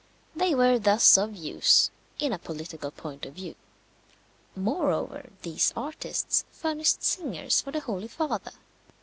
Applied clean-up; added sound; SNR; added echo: none; none; none; none.